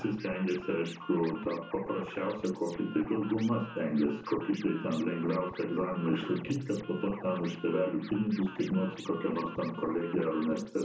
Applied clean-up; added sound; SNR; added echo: none; Scratching (performance technique); 16 dB; reverberation time 0.6 s.